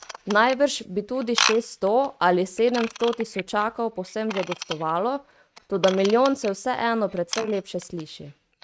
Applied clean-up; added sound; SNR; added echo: neural mask model RNNoise.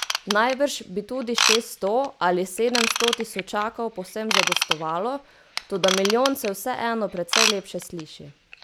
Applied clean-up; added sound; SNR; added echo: none; Ratchet, pawl / Tools; 2 dB; none.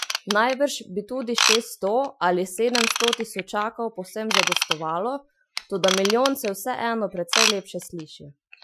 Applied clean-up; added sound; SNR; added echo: classical method Wiener filter.